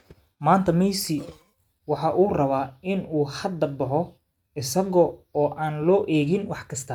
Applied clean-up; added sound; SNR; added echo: neural mask model RNNoise.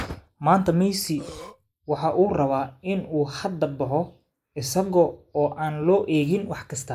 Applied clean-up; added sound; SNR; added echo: neural mask model Resemble Enhance denoiser.